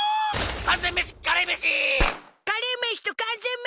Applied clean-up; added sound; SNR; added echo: none; none; none; none.